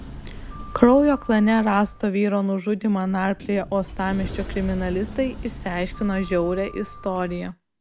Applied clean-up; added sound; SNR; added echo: none; Sliding door; 13 dB; none.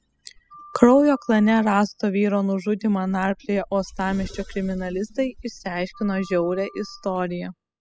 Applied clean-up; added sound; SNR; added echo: classical method spectral subtraction.